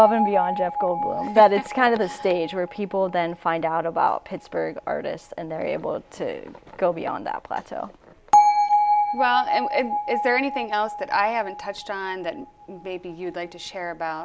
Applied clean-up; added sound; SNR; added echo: none; Bell; 3 dB; none.